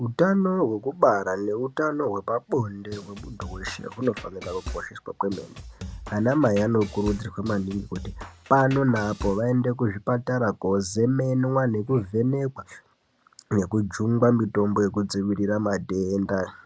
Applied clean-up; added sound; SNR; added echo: none; Drum kit; 14 dB; none.